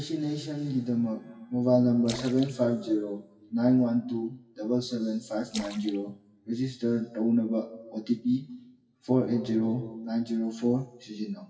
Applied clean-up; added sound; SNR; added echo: classical method WPE with log-MMSE.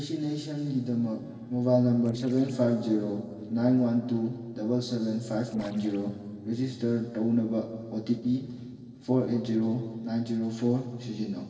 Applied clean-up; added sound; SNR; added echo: neural separator model SepFormer DNS4.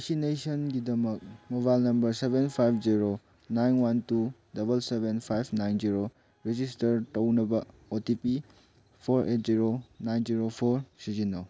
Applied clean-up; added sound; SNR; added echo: none; none; none; none.